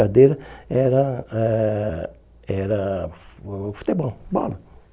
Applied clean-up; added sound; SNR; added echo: none; none; none; none.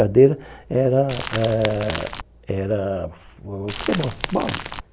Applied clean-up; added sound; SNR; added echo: none; Crumpling, crinkling / Crackle; 9 dB; none.